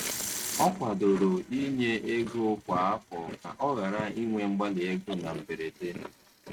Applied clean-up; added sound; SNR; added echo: neural mask model RNNoise.